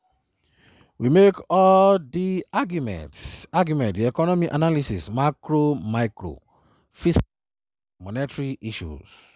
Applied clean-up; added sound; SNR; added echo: none; none; none; none.